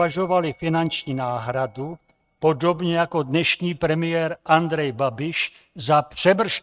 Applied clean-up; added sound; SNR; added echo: neural mask model RNNoise.